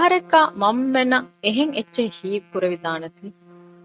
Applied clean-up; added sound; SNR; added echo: neural mask model RNNoise.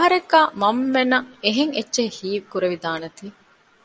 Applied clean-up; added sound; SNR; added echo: none; none; none; none.